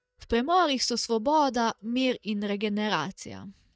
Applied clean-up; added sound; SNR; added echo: neural mask model DeepFilterNet 3.